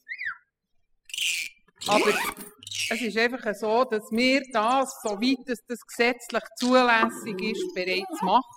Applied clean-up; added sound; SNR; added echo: classical method spectral subtraction.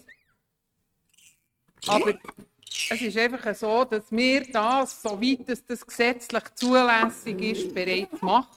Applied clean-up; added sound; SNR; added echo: neural mask model RNNoise.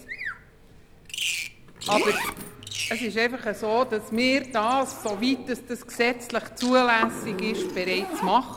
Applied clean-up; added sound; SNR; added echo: none; Zipper (clothing) + Bird vocalization, bird call, bird song; 8 dB; none.